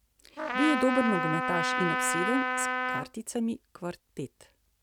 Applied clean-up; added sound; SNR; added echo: none; Trumpet; -2 dB; none.